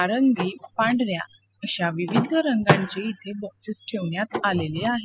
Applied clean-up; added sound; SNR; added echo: classical method spectral subtraction.